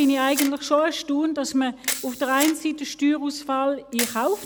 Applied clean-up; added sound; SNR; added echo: none; Camera; 11 dB; none.